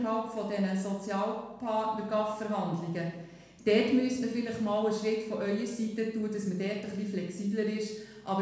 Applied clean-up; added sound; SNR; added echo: none; none; none; reverberation time 0.9 s.